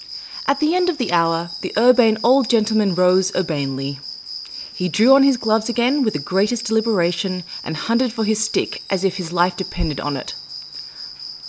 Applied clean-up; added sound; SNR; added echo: none; Cricket; 14 dB; none.